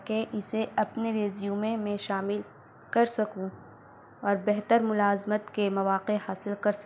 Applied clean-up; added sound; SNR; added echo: none; none; none; none.